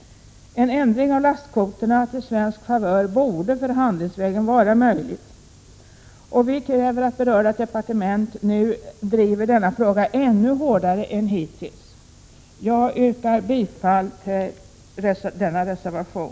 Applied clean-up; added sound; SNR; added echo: none; none; none; none.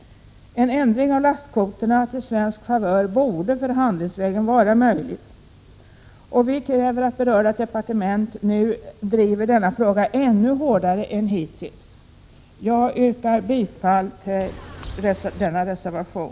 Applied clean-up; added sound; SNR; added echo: none; Bird; 15 dB; none.